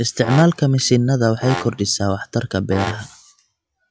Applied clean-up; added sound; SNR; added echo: classical method log-MMSE.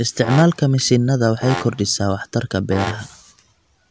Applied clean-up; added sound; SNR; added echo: none; Brass instrument; 13 dB; none.